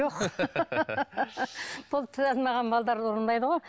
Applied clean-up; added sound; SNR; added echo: none; none; none; none.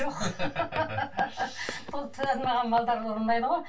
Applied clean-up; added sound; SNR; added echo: none; Walk, footsteps; 15 dB; reverberation time 0.2 s.